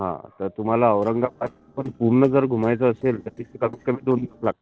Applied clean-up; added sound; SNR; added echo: neural separator model SepFormer DNS4.